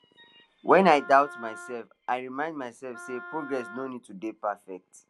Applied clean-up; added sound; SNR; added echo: none; Wind instrument, woodwind instrument; 18 dB; none.